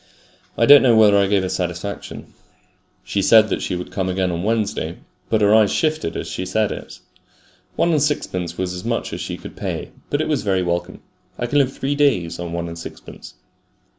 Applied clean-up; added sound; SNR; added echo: none; none; none; none.